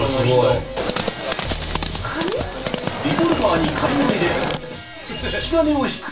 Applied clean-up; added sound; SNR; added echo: none; Livestock, farm animals, working animals; 4 dB; reverberation time 0.3 s.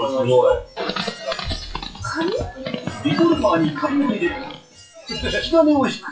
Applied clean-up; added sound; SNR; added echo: classical method WPE with log-MMSE.